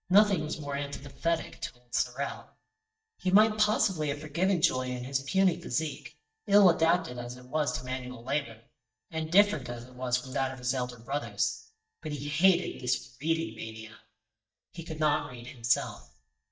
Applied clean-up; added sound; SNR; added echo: neural mask model DeepFilterNet 3.